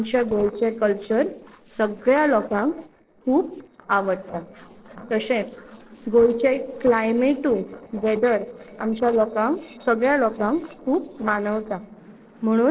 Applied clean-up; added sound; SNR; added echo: neural separator model SepFormer DNS4.